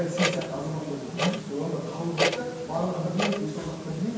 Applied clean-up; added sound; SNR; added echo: none; Clock; 2 dB; reverberation time 1.2 s.